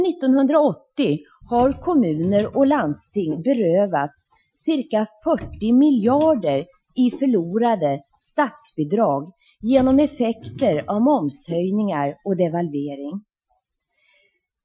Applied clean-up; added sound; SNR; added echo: classical method Wiener filter.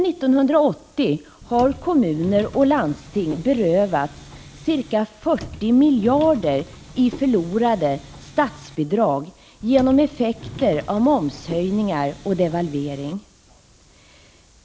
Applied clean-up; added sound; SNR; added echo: none; Subway, metro, underground; 17 dB; none.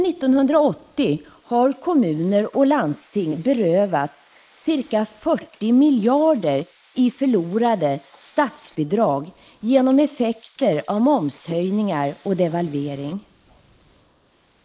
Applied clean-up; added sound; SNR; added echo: neural mask model Resemble Enhance denoiser.